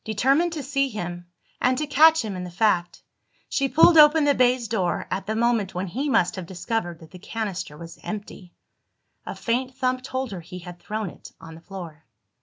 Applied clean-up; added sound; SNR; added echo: none; none; none; none.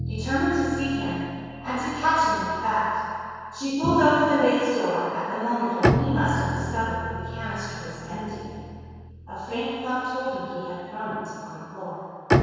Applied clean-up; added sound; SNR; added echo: none; Bowed string instrument; 5 dB; reverberation time 2.2 s.